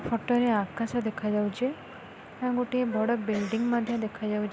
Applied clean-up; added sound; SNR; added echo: none; Cough; 14 dB; none.